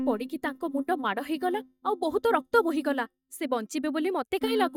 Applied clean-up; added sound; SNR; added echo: neural mask model DeepFilterNet 3.